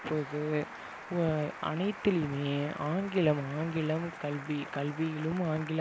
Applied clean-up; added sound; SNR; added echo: none; Applause; 13 dB; none.